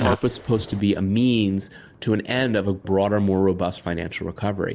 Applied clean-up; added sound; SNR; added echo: neural mask model Resemble Enhance denoiser.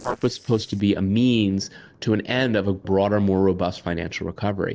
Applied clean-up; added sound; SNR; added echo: neural separator model SepFormer DNS4.